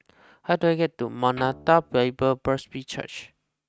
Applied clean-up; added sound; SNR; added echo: neural mask model RNNoise.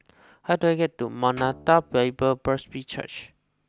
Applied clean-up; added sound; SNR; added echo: none; Guitar; 19 dB; none.